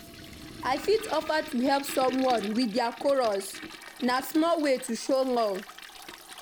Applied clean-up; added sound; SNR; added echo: none; Toilet flush; 15 dB; none.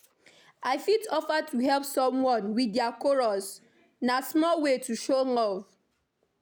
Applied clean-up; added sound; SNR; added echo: none; none; none; none.